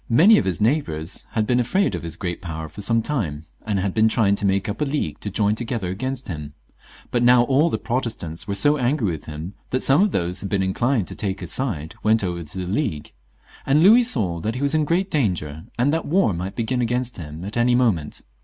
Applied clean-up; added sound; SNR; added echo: none; none; none; none.